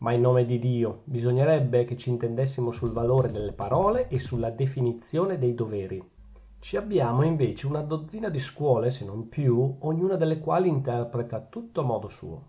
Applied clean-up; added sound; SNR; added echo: none; Drum kit; 14 dB; none.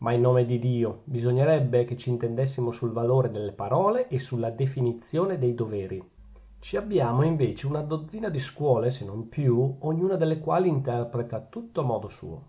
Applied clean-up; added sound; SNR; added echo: none; none; none; none.